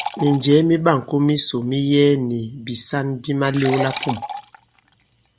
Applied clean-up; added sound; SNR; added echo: none; Liquid; 13 dB; none.